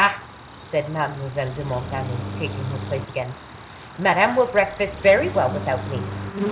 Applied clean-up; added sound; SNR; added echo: none; Cricket + Engine starting; 8 dB; none.